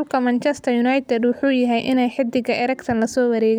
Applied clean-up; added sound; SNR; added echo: none; none; none; none.